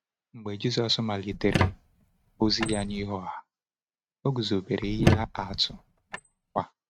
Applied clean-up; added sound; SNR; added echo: neural mask model RNNoise.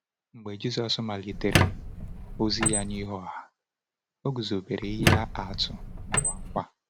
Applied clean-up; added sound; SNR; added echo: none; Squeak; -5 dB; none.